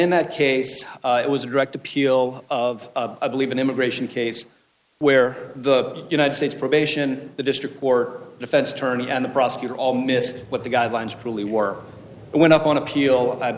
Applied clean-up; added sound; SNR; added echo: none; none; none; none.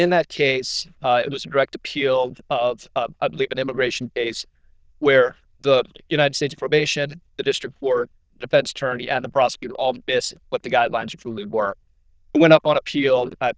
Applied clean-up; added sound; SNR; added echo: neural diffusion model UNIVERSE++.